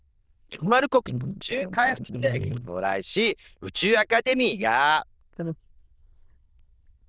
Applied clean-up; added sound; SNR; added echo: neural diffusion model UNIVERSE++.